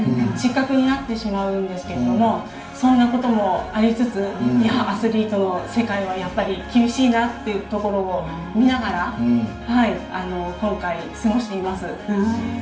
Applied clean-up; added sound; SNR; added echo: none; none; none; reverberation time 0.8 s.